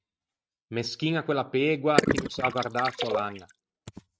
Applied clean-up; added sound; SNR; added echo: neural mask model RNNoise.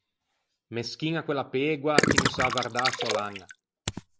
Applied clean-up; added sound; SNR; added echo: none; Gurgling; -4 dB; none.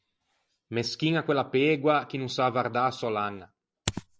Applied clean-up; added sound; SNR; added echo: none; none; none; none.